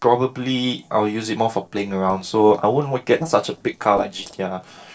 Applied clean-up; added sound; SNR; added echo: neural separator model SepFormer DNS4.